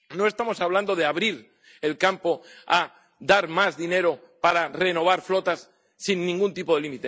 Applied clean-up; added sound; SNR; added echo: none; none; none; none.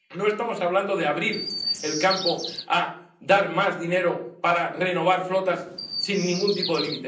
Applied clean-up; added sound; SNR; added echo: none; Chirp, tweet; 10 dB; reverberation time 0.6 s.